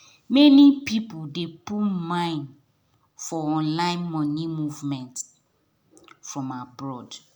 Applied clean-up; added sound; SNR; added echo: none; none; none; none.